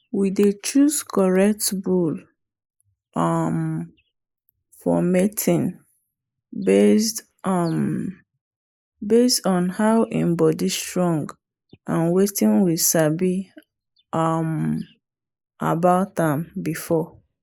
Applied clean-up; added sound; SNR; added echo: neural mask model Resemble Enhance denoiser.